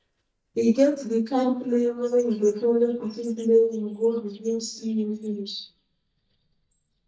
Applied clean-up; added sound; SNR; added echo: neural mask model DeepFilterNet 3.